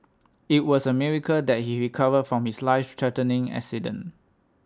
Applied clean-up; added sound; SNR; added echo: none; none; none; none.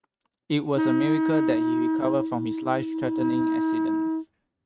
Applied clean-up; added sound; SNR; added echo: neural mask model RNNoise.